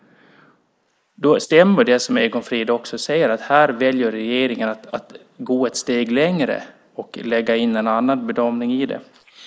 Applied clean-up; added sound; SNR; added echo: neural mask model Resemble Enhance denoiser.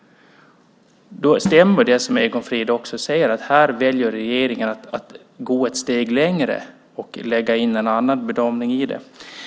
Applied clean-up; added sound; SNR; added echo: none; Drum; 14 dB; none.